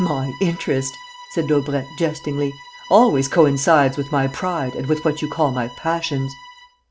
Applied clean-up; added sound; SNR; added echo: none; Bowed string instrument; 19 dB; none.